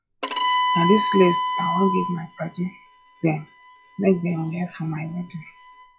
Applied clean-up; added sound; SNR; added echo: classical method log-MMSE.